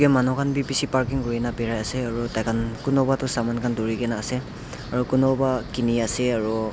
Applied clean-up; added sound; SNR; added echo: none; none; none; none.